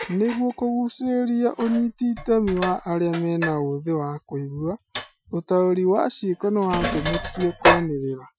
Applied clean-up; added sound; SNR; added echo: classical method Wiener filter.